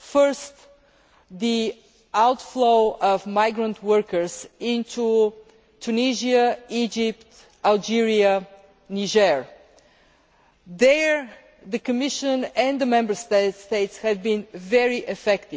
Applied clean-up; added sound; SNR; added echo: none; none; none; none.